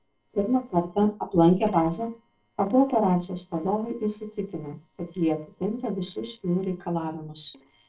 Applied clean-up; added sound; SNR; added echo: neural separator model SepFormer DNS4.